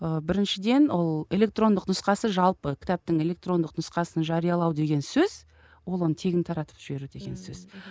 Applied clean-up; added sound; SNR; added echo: none; none; none; none.